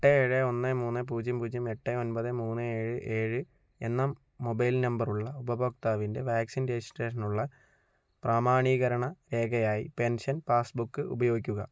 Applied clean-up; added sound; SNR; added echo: none; none; none; none.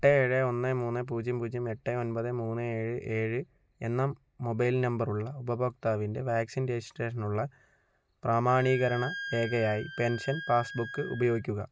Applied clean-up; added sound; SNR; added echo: none; Wind instrument, woodwind instrument; 11 dB; none.